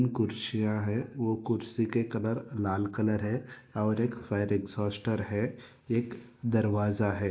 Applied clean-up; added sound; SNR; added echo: none; none; none; none.